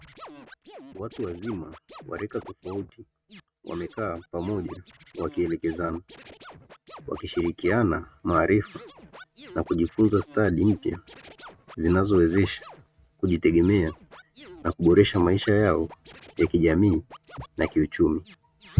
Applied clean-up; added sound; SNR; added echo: neural mask model RNNoise.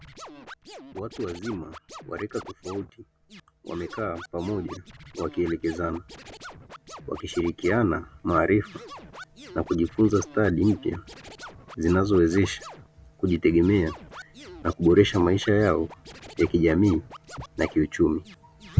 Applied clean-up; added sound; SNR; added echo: none; Scratching (performance technique); 19 dB; none.